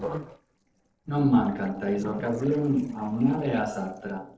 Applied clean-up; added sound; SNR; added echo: neural separator model SepFormer DNS4.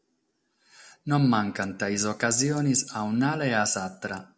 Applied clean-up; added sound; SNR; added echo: none; none; none; none.